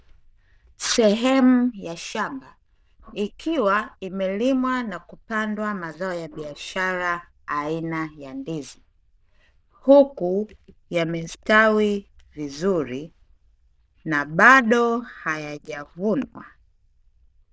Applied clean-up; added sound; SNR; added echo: neural diffusion model UNIVERSE++.